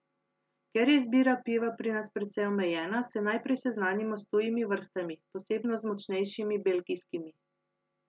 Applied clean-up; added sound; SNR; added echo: none; none; none; none.